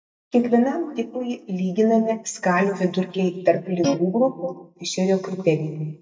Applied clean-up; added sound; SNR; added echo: neural mask model DeepFilterNet 3.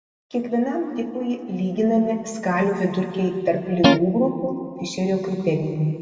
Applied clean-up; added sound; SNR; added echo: none; Guitar; -4 dB; reverberation time 2.1 s.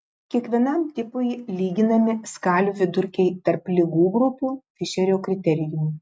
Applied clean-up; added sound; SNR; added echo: none; none; none; none.